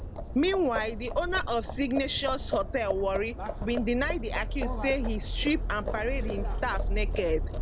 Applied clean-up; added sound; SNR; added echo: none; Livestock, farm animals, working animals; 2 dB; none.